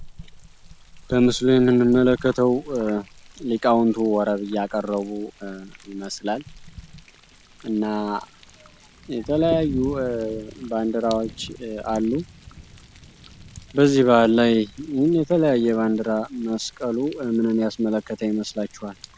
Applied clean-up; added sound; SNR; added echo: none; Thunder; 19 dB; none.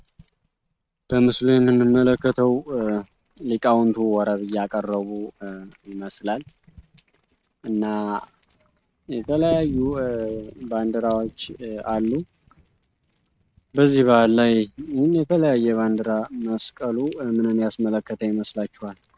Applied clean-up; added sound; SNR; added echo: neural mask model RNNoise.